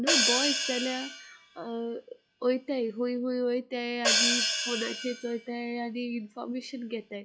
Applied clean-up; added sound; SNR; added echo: classical method log-MMSE.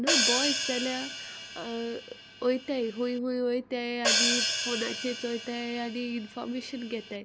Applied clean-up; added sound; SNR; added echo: none; Hi-hat; -1 dB; none.